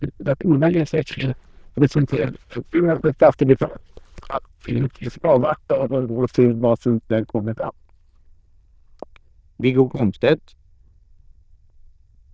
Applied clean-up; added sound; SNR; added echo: neural diffusion model UNIVERSE++.